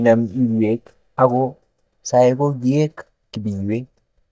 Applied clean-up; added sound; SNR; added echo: neural mask model DeepFilterNet 3.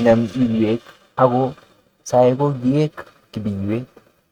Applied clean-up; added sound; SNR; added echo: neural mask model RNNoise.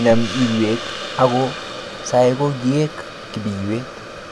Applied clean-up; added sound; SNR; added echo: none; Hiss; 11 dB; none.